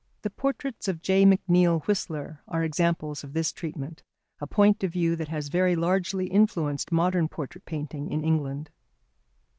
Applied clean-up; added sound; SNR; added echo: none; none; none; none.